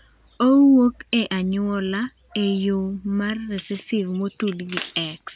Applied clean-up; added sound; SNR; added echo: none; none; none; none.